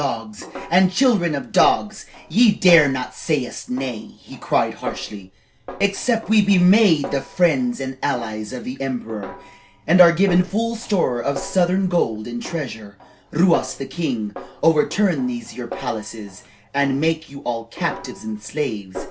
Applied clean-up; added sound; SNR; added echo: none; Snare drum; 16 dB; none.